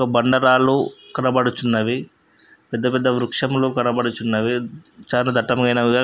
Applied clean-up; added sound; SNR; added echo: none; none; none; none.